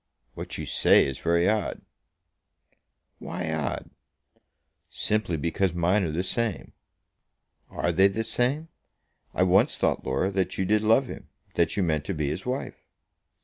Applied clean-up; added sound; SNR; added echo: none; none; none; none.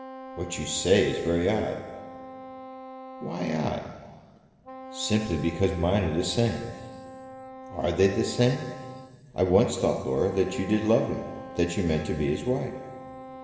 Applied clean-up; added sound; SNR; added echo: none; Wind instrument, woodwind instrument; 14 dB; reverberation time 2.1 s.